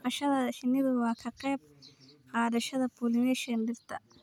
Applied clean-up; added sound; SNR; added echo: none; none; none; none.